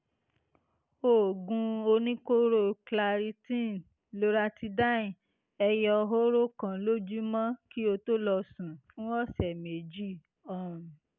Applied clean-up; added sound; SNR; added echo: none; none; none; none.